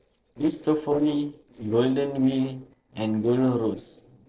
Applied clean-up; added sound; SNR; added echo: neural separator model SepFormer DNS4.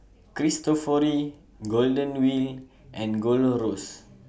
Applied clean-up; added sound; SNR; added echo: none; none; none; none.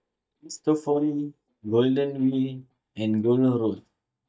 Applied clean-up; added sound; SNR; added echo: neural mask model DeepFilterNet 3.